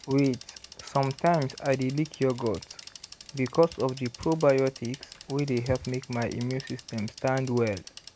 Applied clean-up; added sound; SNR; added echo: none; Bicycle; 18 dB; none.